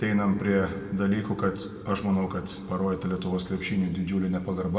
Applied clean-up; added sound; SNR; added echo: none; none; none; reverberation time 1.6 s.